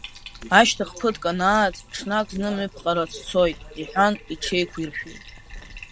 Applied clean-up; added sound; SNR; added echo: none; Keys jangling + Bathtub (filling or washing); 18 dB; none.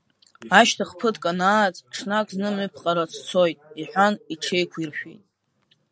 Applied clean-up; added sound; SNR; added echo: none; none; none; none.